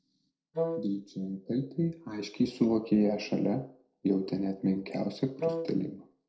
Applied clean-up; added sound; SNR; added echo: neural separator model SepFormer DNS4.